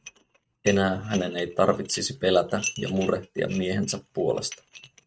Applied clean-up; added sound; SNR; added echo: neural mask model RNNoise.